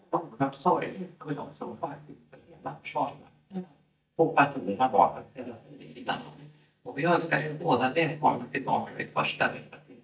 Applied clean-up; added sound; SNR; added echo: neural mask model DeepFilterNet 3.